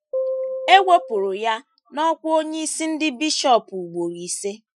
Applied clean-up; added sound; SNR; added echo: classical method Wiener filter.